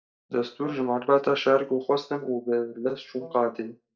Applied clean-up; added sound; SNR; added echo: neural mask model DeepFilterNet 3.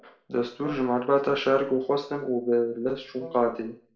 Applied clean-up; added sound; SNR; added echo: none; Wind instrument, woodwind instrument; 19 dB; reverberation time 0.4 s.